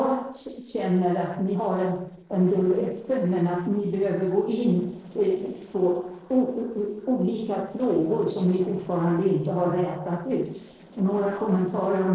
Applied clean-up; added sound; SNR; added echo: neural separator model SepFormer DNS4.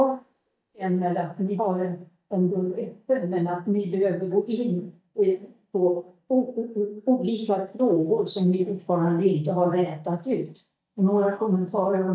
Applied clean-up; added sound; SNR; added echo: neural mask model DeepFilterNet 3.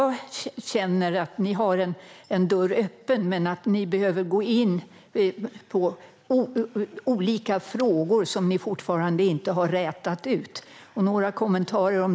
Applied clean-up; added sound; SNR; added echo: none; none; none; none.